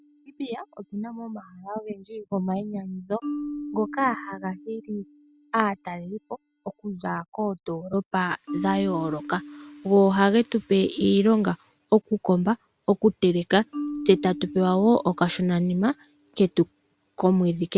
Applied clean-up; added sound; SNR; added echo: none; Marimba, xylophone; 15 dB; none.